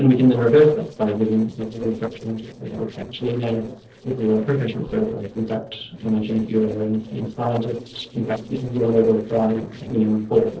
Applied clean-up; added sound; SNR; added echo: neural separator model SepFormer DNS4.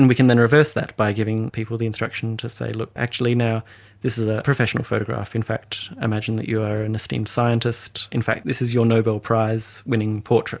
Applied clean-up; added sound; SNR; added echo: none; none; none; none.